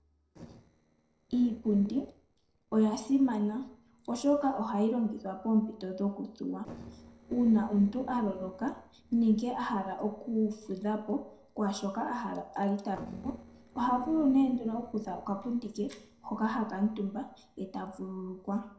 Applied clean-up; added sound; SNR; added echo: neural separator model SepFormer DNS4.